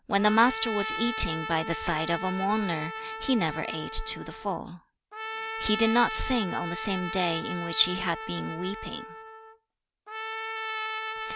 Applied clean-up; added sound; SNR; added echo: none; Trumpet; 8 dB; none.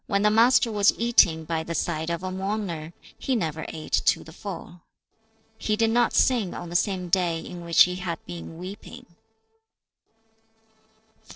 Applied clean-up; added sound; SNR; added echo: neural separator model SepFormer DNS4.